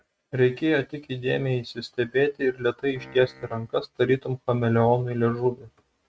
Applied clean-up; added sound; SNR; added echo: neural mask model RNNoise.